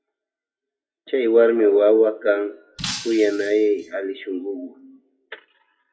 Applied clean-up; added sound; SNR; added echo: classical method WPE with log-MMSE.